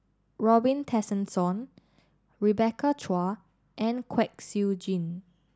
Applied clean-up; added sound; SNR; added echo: none; none; none; none.